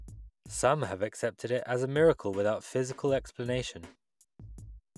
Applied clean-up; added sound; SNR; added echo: none; Drum kit; 19 dB; none.